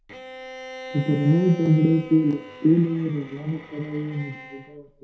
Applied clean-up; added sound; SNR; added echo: none; Bowed string instrument; 16 dB; reverberation time 0.5 s.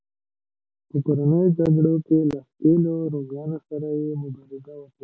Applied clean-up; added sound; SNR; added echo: none; none; none; none.